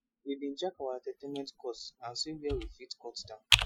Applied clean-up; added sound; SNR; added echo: classical method Wiener filter.